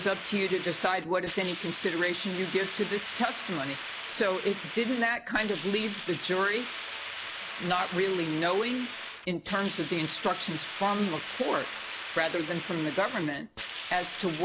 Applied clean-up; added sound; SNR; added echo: none; Hiss; 8 dB; none.